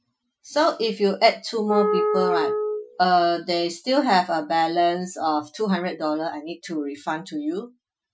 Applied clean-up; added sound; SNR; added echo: classical method Wiener filter.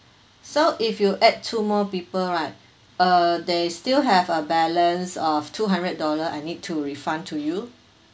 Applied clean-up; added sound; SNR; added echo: none; none; none; none.